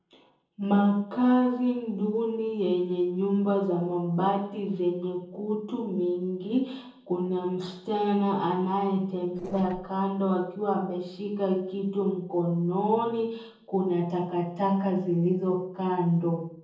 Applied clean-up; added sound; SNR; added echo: neural separator model SepFormer DNS4.